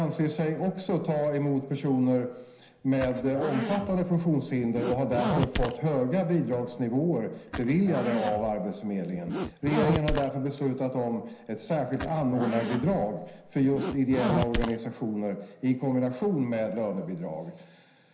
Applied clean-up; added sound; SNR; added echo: none; Zipper (clothing); 5 dB; reverberation time 0.9 s.